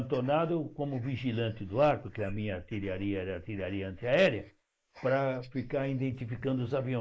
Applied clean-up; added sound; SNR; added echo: neural mask model Resemble Enhance denoiser.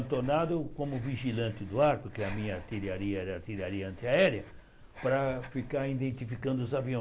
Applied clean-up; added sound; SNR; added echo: none; Breathing; 15 dB; none.